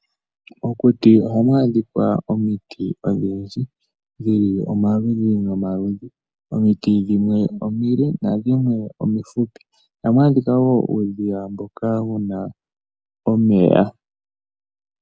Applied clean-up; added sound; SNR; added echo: none; none; none; none.